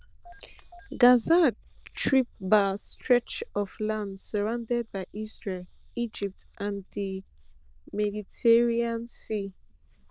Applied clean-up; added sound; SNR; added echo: neural diffusion model UNIVERSE++.